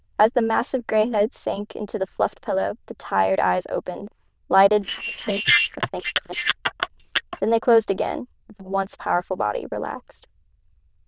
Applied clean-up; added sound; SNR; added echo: neural diffusion model UNIVERSE++.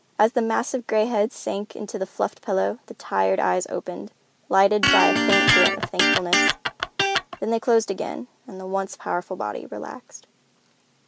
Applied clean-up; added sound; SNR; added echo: none; Electric guitar; -4 dB; none.